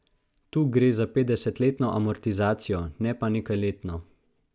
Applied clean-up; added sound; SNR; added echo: none; none; none; none.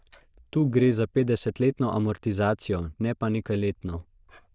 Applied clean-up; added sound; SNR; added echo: neural diffusion model UNIVERSE++.